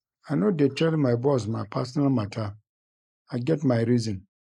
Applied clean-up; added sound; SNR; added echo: neural mask model Resemble Enhance denoiser.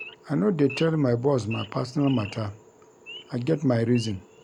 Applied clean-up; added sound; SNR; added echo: none; Idling / Wild animals; 19 dB; none.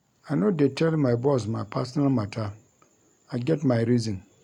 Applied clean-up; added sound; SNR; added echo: none; none; none; none.